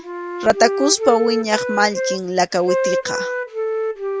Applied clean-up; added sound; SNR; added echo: none; Wind instrument, woodwind instrument; 3 dB; none.